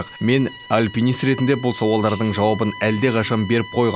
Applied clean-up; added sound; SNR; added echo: none; Bowed string instrument; 16 dB; none.